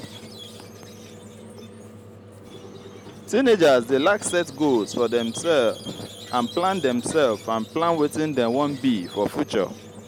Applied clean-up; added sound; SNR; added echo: none; Squeak; 16 dB; none.